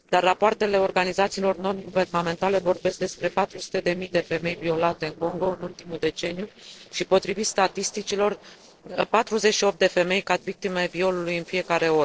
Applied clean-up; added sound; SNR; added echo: neural separator model SepFormer DNS4.